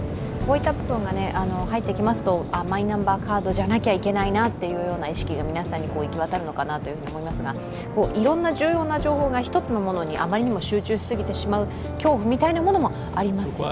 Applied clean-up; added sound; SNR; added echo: none; Waves, surf; 10 dB; none.